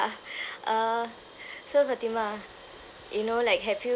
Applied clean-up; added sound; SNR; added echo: none; none; none; none.